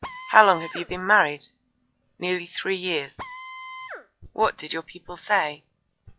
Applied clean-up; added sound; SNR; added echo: classical method log-MMSE.